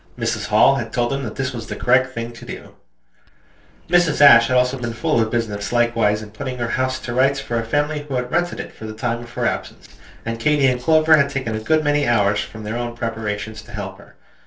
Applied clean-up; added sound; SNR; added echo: neural separator model SepFormer DNS4.